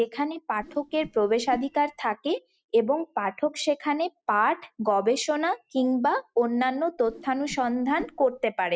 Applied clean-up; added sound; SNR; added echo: neural mask model DeepFilterNet 3.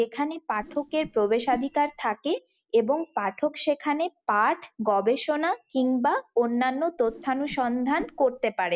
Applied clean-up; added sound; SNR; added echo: none; Whoosh, swoosh, swish; 17 dB; none.